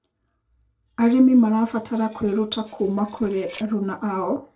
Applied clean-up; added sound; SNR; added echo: neural separator model SepFormer DNS4.